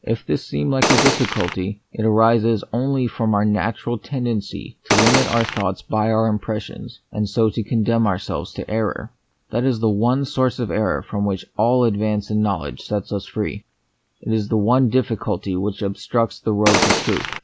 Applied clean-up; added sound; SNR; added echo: none; Gunshot, gunfire; -2 dB; none.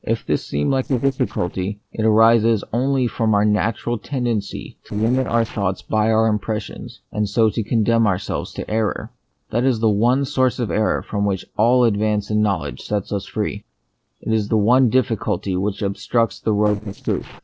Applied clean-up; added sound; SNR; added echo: neural separator model SepFormer DNS4.